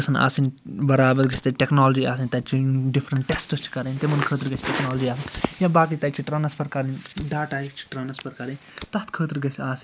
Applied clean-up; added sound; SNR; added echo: none; Fire; 20 dB; none.